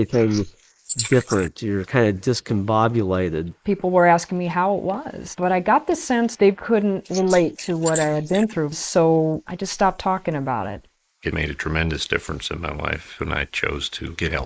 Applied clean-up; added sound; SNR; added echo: neural mask model Resemble Enhance denoiser.